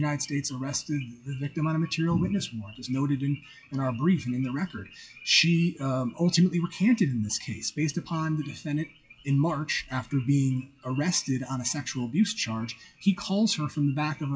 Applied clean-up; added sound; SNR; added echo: classical method WPE with log-MMSE.